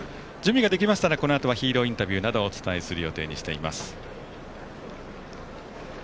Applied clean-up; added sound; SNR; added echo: none; Purr; 20 dB; none.